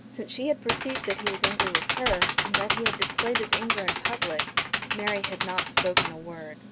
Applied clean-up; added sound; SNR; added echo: none; Computer keyboard; -5 dB; none.